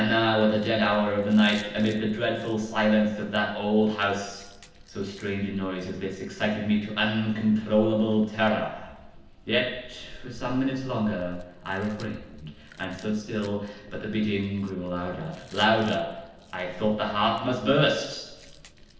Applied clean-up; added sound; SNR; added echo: neural separator model SepFormer DNS4.